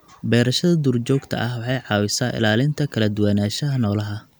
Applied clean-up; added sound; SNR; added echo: none; none; none; none.